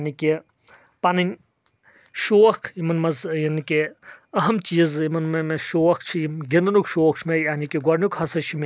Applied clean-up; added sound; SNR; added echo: none; none; none; none.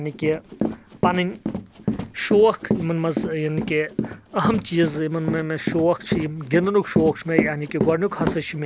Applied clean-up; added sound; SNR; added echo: none; Run; 5 dB; none.